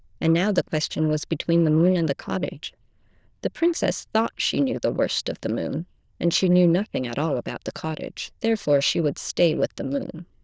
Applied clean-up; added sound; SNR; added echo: neural diffusion model UNIVERSE++.